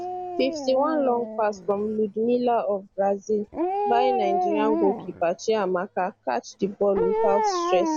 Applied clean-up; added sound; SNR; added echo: none; Dog; 4 dB; none.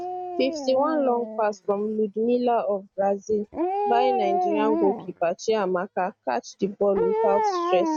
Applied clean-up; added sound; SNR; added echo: neural mask model RNNoise.